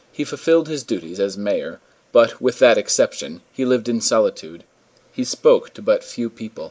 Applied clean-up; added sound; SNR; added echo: neural mask model Resemble Enhance denoiser.